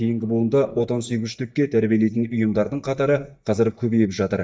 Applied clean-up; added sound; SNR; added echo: neural mask model DeepFilterNet 3.